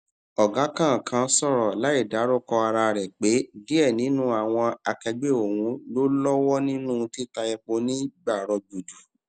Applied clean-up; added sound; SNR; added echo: none; none; none; none.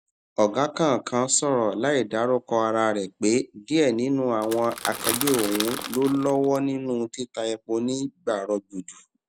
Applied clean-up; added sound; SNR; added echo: none; Crackle / Crushing; 7 dB; none.